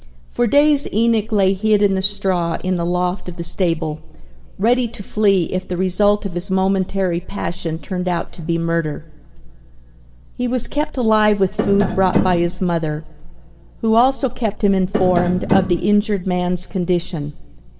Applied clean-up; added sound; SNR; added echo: none; Tap; 2 dB; reverberation time 2.0 s.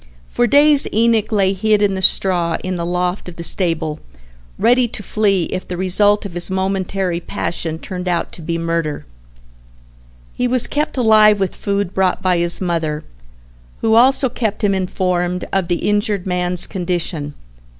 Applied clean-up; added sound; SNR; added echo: none; none; none; none.